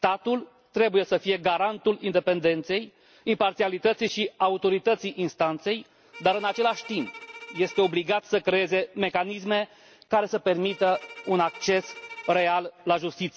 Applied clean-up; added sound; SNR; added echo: none; Bowed string instrument; 18 dB; none.